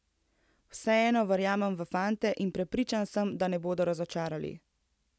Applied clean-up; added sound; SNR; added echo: none; none; none; none.